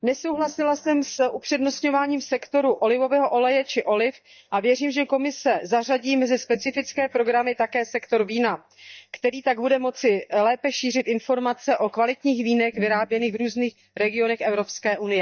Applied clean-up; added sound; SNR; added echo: neural mask model DeepFilterNet 3.